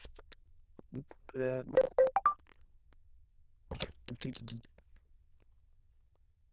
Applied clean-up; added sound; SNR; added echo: neural diffusion model UNIVERSE++.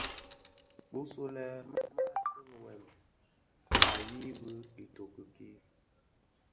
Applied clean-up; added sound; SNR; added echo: none; Mechanisms / Bicycle; -4 dB; none.